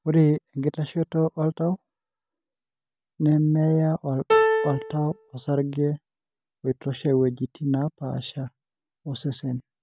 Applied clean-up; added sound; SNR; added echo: none; Piano; -1 dB; none.